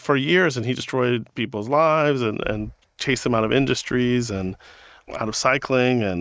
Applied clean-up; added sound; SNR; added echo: neural mask model RNNoise.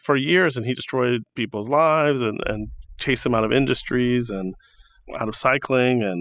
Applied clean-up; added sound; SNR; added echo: classical method spectral subtraction.